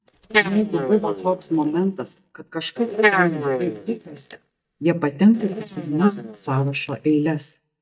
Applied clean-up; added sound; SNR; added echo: neural mask model DeepFilterNet 3.